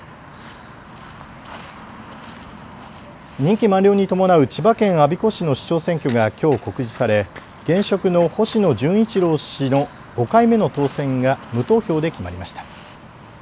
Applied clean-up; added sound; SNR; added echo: none; Walk, footsteps; 19 dB; none.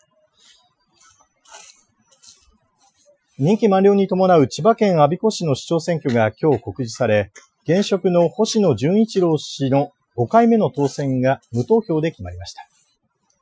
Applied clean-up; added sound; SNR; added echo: classical method Wiener filter.